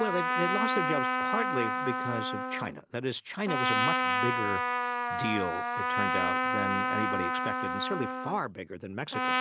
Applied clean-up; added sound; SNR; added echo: none; Trumpet; -4 dB; none.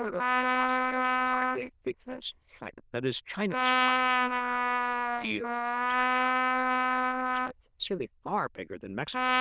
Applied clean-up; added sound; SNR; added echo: neural diffusion model UNIVERSE++.